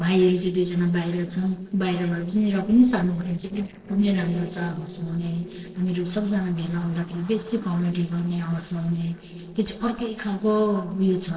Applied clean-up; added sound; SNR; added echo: neural separator model SepFormer DNS4.